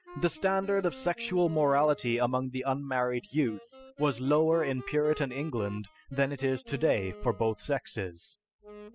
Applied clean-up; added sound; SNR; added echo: classical method spectral subtraction.